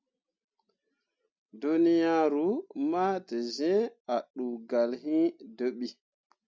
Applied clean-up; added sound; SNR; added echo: none; none; none; none.